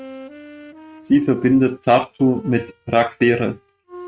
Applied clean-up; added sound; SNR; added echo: neural mask model RNNoise.